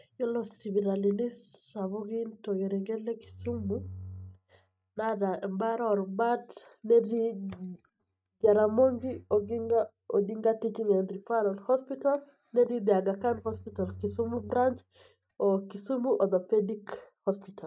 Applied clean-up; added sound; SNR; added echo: neural mask model RNNoise.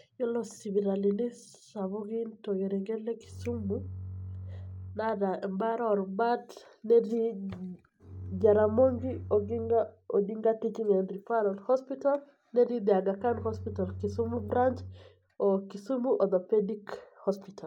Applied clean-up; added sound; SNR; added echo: none; Bowed string instrument; 11 dB; none.